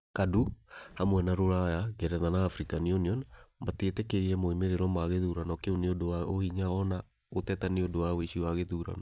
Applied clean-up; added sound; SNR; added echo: none; none; none; none.